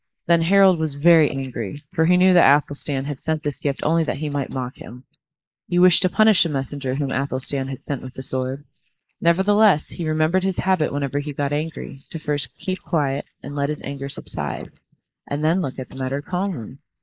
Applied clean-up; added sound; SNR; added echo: neural mask model Resemble Enhance denoiser.